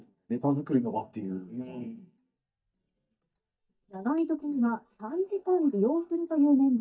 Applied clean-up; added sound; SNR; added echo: neural mask model DeepFilterNet 3.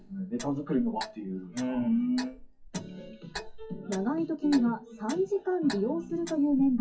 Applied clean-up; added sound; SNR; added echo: classical method WPE with log-MMSE.